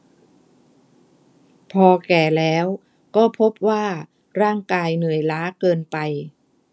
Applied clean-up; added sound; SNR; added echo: none; none; none; none.